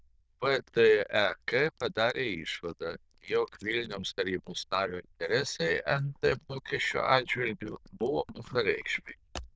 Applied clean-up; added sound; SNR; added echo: neural diffusion model UNIVERSE++.